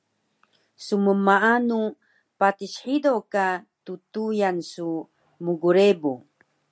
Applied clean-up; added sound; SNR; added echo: none; none; none; none.